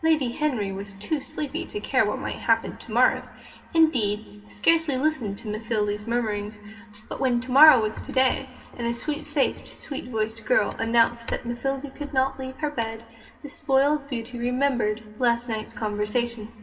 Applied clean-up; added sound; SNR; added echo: none; none; none; reverberation time 2.0 s.